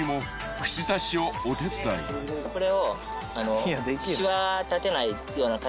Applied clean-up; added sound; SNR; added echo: none; none; none; none.